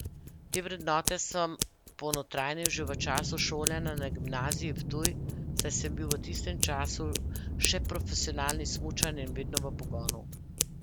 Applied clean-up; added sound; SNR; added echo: none; Aircraft + Scissors; -1 dB; none.